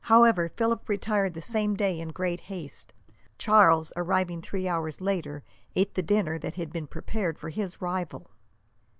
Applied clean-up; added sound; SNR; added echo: none; none; none; none.